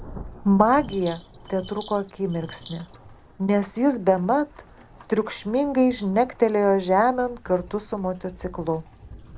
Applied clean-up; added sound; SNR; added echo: none; Bird vocalization, bird call, bird song + Rain / Thunderstorm; 19 dB; none.